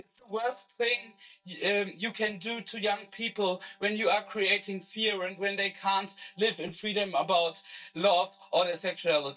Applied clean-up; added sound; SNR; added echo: neural mask model DeepFilterNet 3.